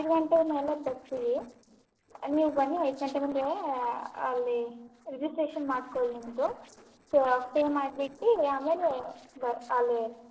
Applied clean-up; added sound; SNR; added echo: neural separator model SepFormer DNS4.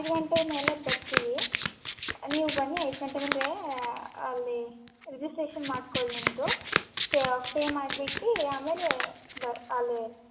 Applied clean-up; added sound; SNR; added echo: none; Domestic sounds, home sounds; 0 dB; reverberation time 1.0 s.